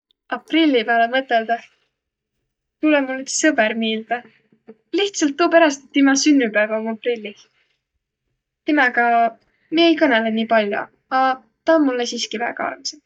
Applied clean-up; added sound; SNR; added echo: neural mask model DeepFilterNet 3.